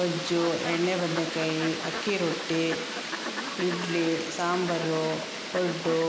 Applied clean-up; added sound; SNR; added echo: none; Fowl; 5 dB; none.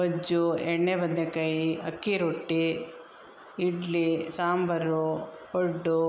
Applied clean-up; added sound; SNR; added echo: none; none; none; none.